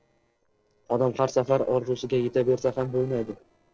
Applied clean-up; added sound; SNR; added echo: neural separator model SepFormer DNS4.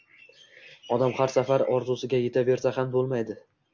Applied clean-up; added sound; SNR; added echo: none; none; none; none.